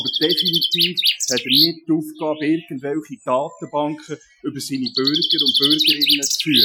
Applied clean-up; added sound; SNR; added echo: classical method Wiener filter.